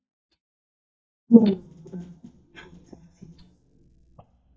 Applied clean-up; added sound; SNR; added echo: neural mask model DeepFilterNet 3.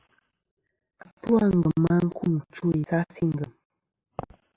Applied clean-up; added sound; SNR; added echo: none; none; none; none.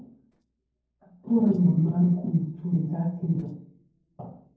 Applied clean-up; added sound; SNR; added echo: neural separator model SepFormer DNS4.